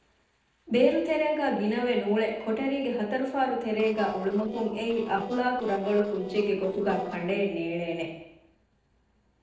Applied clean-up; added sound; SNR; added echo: neural separator model SepFormer DNS4.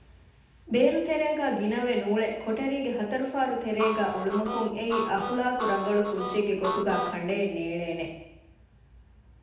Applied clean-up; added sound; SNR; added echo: none; Harmonica; 6 dB; reverberation time 0.8 s.